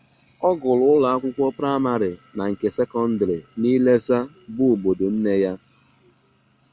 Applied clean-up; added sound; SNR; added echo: none; none; none; none.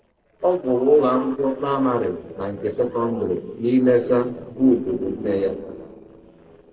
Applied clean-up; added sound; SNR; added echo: neural separator model SepFormer DNS4.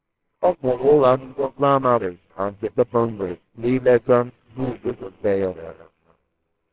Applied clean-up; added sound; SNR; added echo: neural separator model SepFormer WHAMR!.